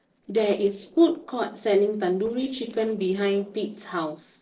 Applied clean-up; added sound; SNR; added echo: neural separator model SepFormer DNS4.